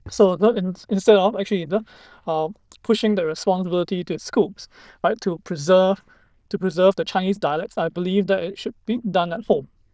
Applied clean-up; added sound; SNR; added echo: neural diffusion model UNIVERSE++.